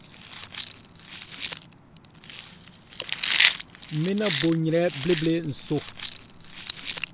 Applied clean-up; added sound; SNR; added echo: none; Chewing, mastication; 3 dB; none.